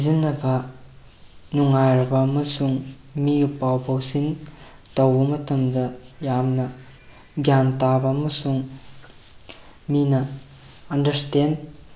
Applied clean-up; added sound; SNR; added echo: none; none; none; none.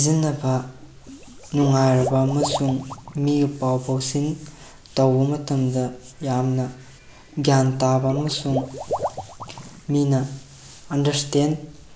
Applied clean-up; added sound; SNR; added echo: none; Water / Liquid; 11 dB; none.